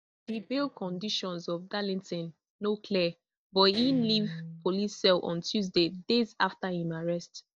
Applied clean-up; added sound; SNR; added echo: neural mask model DeepFilterNet 3.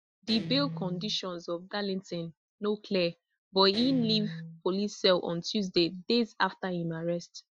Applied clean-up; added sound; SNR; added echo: classical method Wiener filter.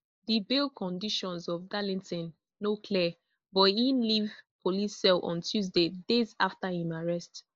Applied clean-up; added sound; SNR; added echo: neural mask model Resemble Enhance denoiser.